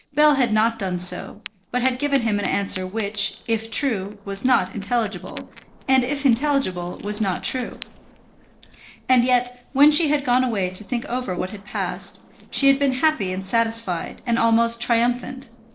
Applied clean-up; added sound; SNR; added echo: neural separator model SepFormer DNS4.